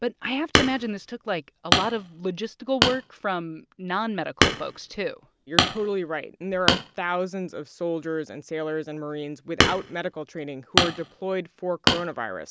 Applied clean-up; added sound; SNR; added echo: none; Hammer; -2 dB; none.